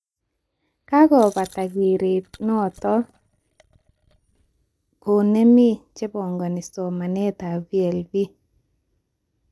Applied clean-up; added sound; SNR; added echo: neural mask model DeepFilterNet 3.